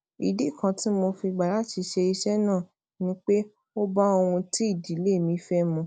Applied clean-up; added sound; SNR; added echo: none; none; none; none.